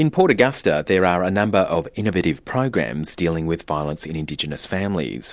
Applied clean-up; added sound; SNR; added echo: none; none; none; none.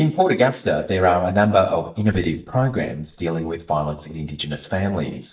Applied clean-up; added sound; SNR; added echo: neural mask model DeepFilterNet 3.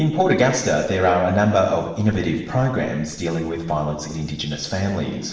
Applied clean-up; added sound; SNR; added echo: neural separator model SepFormer DNS4.